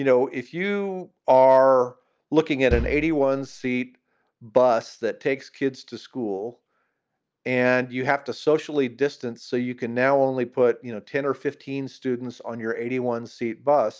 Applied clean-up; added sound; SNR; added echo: none; Bass drum; 7 dB; none.